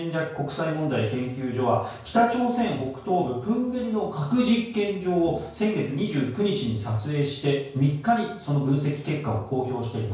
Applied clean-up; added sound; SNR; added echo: none; none; none; reverberation time 0.5 s.